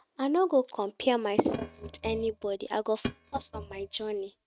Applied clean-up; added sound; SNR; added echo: neural mask model RNNoise.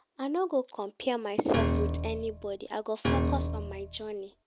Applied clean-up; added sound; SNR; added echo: none; Piano; -2 dB; none.